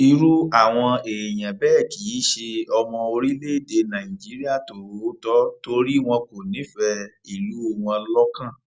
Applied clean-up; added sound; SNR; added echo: none; none; none; none.